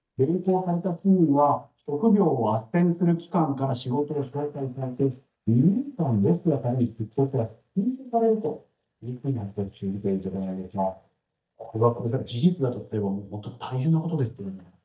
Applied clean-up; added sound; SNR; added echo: neural mask model DeepFilterNet 3.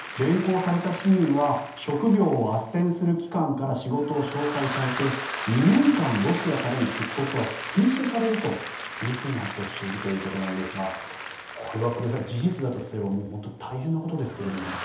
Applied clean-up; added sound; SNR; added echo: none; Applause / Crowd; 10 dB; reverberation time 0.8 s.